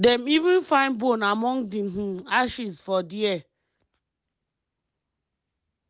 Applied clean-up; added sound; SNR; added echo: none; none; none; none.